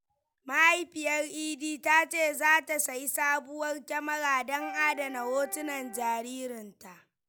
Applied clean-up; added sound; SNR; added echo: none; Wind instrument, woodwind instrument; 16 dB; none.